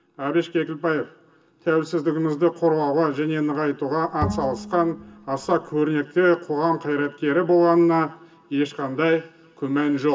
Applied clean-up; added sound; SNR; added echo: none; Bowed string instrument; 10 dB; reverberation time 0.2 s.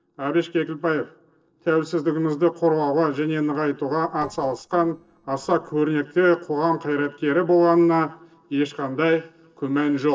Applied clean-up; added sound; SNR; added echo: neural separator model SepFormer DNS4.